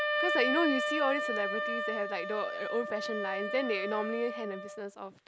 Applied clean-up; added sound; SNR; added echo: none; Wind instrument, woodwind instrument; 0 dB; none.